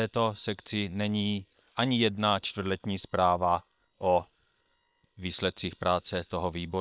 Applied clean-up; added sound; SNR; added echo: neural separator model SepFormer WHAM!.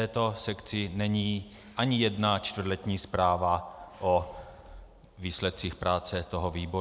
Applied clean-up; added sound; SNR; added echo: none; none; none; none.